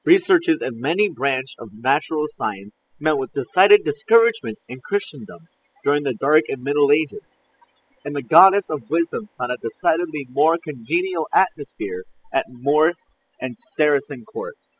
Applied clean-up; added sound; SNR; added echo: classical method spectral subtraction.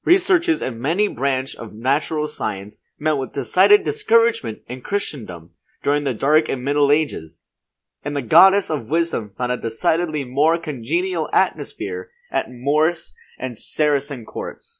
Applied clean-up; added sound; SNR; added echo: none; none; none; none.